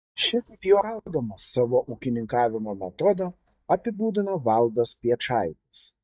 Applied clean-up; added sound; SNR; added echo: neural mask model DeepFilterNet 3.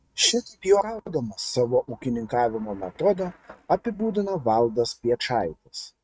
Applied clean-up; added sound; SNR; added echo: neural mask model RNNoise.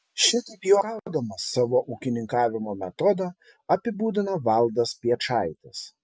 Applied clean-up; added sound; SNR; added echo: none; none; none; none.